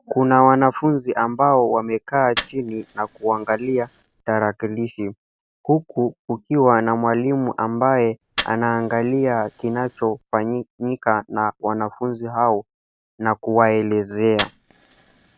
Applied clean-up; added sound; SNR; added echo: none; Fire; 16 dB; none.